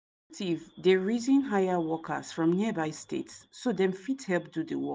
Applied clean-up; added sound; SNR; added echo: none; none; none; none.